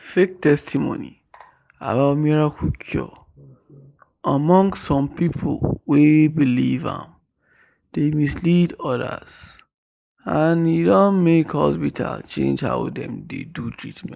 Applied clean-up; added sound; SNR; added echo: neural mask model Resemble Enhance denoiser.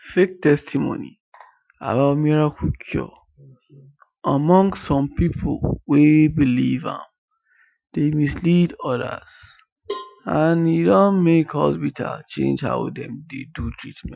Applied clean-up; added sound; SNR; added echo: classical method Wiener filter.